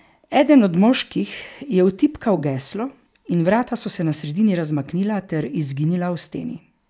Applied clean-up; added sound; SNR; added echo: none; none; none; none.